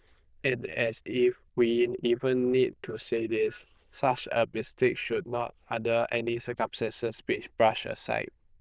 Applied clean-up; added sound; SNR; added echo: neural diffusion model UNIVERSE++.